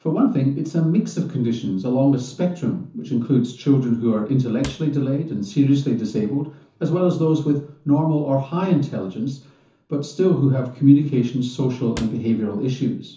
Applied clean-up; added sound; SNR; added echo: none; Cupboard open or close / Drawer open or close; 18 dB; reverberation time 0.9 s.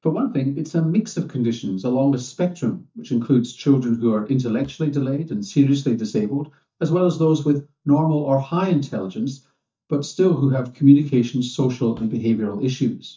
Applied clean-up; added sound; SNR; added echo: neural mask model DeepFilterNet 3.